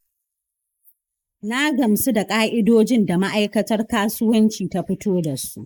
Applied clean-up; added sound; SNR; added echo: neural mask model Resemble Enhance denoiser.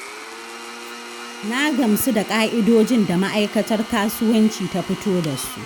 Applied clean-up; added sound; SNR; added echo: none; Domestic sounds, home sounds; 14 dB; none.